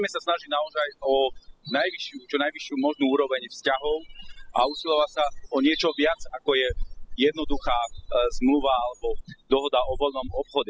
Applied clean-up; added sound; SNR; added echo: classical method spectral subtraction.